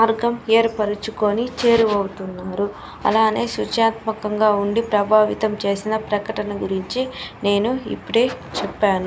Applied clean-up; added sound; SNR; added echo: none; none; none; none.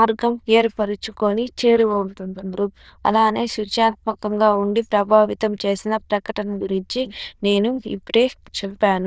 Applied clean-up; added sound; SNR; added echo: neural diffusion model UNIVERSE++.